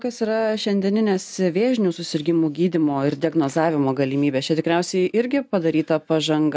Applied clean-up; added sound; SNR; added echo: none; none; none; none.